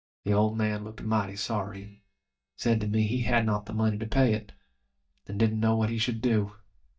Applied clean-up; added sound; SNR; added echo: neural mask model DeepFilterNet 3.